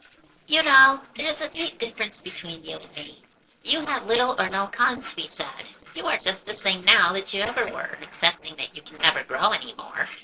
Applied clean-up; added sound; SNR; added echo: neural separator model SepFormer DNS4.